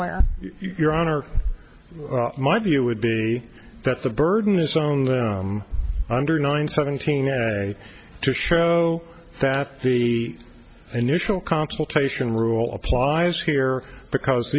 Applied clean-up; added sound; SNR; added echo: none; none; none; none.